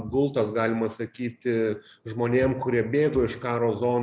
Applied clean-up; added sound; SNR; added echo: none; none; none; none.